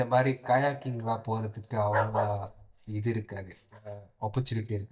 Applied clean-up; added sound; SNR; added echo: neural mask model DeepFilterNet 3.